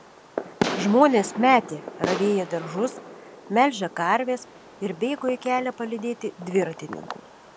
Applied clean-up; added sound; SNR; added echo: none; Fireworks; 10 dB; none.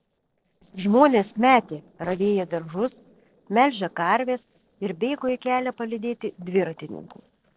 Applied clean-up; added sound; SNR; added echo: neural separator model SepFormer DNS4.